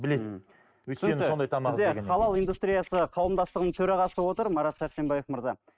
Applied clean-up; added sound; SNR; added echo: neural mask model RNNoise.